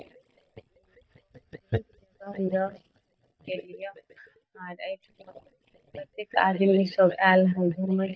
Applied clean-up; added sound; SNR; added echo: neural mask model DeepFilterNet 3.